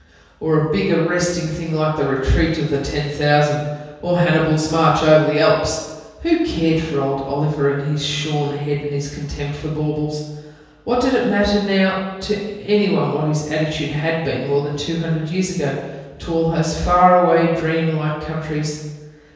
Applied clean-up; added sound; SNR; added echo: none; none; none; reverberation time 1.2 s.